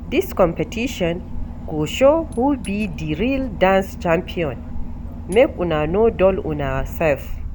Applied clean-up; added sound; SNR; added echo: none; Engine / Boat, Water vehicle; 9 dB; none.